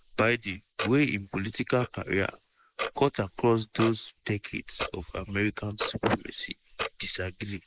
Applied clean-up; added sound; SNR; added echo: neural mask model Resemble Enhance denoiser.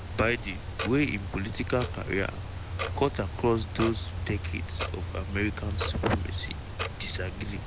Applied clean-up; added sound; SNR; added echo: none; Clock; 3 dB; none.